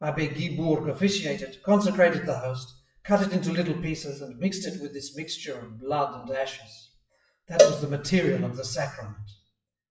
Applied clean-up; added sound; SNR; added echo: classical method WPE with log-MMSE.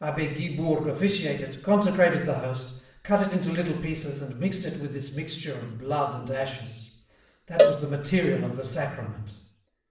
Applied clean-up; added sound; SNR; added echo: none; Cowbell; -1 dB; reverberation time 0.7 s.